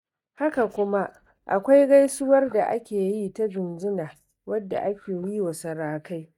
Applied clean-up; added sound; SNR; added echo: neural mask model DeepFilterNet 3.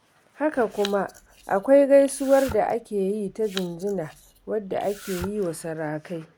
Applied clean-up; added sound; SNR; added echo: none; Domestic sounds, home sounds; 18 dB; none.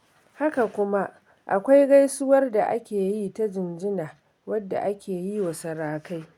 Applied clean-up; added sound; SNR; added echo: none; none; none; none.